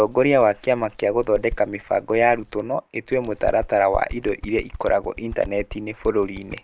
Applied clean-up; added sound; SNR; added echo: none; Bird; 15 dB; none.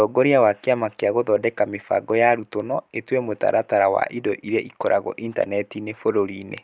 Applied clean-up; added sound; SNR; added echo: none; none; none; none.